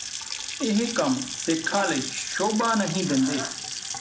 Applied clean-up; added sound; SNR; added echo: none; Sink (filling or washing) / Water tap, faucet / Splash, splatter; 7 dB; none.